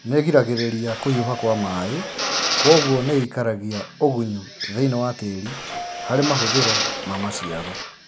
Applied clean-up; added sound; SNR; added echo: none; Drill + Subway, metro, underground / Doorbell; 5 dB; none.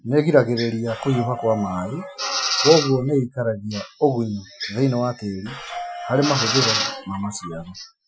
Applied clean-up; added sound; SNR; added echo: classical method Wiener filter.